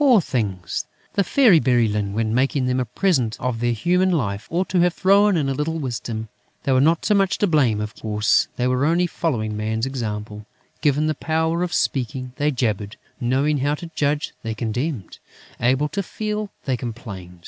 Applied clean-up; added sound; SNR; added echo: none; none; none; none.